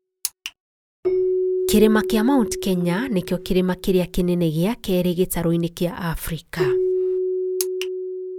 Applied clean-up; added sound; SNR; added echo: none; Keyboard (musical); 4 dB; none.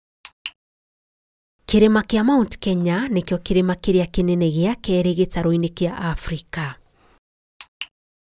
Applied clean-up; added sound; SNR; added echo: none; none; none; none.